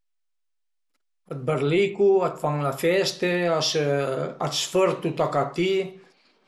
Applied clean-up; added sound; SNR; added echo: none; none; none; none.